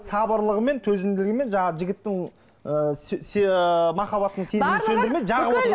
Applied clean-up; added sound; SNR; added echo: none; none; none; none.